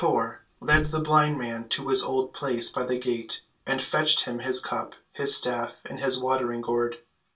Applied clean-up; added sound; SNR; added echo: none; Thump, thud; 17 dB; reverberation time 0.2 s.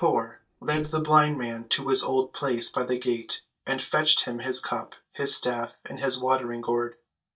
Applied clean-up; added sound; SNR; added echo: neural mask model DeepFilterNet 3.